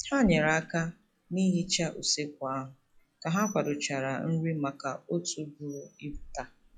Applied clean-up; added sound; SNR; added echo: classical method log-MMSE.